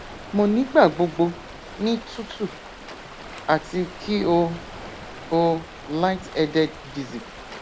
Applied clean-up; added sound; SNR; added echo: none; Sliding door + Stream; 15 dB; none.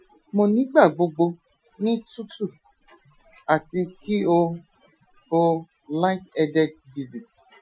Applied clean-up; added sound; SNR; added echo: classical method Wiener filter.